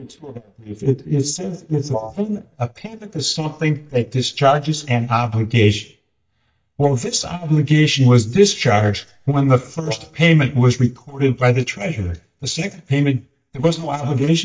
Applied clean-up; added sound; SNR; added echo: neural mask model DeepFilterNet 3.